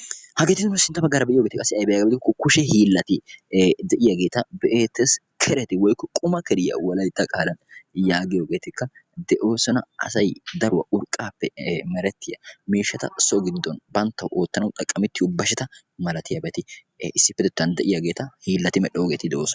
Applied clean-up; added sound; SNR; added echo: none; none; none; none.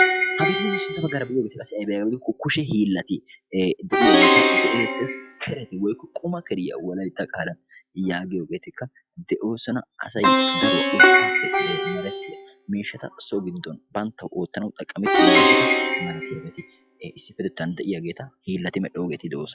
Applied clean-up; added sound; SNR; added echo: classical method log-MMSE.